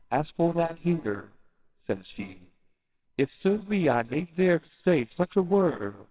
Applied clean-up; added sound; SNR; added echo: neural separator model SepFormer WHAMR!.